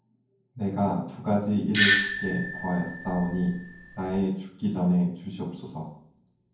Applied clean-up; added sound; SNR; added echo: none; Doorbell; 1 dB; reverberation time 0.9 s.